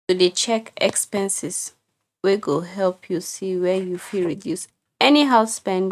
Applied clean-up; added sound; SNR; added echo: neural mask model RNNoise.